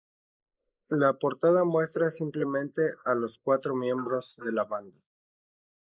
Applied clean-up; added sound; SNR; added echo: neural mask model Resemble Enhance denoiser.